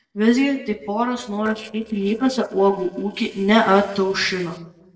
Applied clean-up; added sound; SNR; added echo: neural separator model SepFormer DNS4.